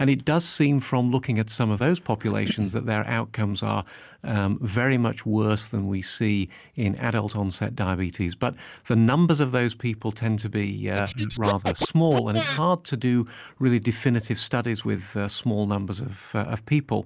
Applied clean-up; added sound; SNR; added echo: neural mask model Resemble Enhance denoiser.